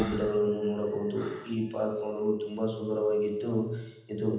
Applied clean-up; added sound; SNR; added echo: none; Breathing; 18 dB; reverberation time 0.9 s.